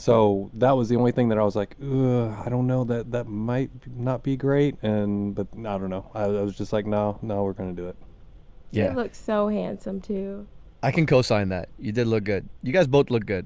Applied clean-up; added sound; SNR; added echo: none; none; none; none.